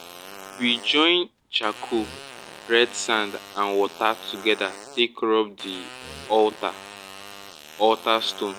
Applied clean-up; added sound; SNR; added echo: none; Fart + Burping, eructation; 16 dB; none.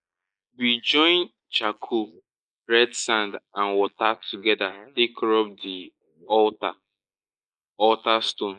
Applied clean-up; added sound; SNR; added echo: neural mask model Resemble Enhance denoiser.